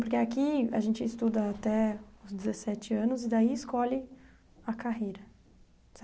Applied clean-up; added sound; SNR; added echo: none; none; none; none.